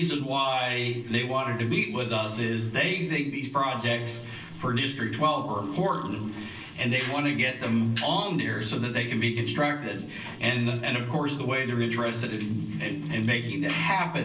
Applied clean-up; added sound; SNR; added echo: neural separator model SepFormer DNS4.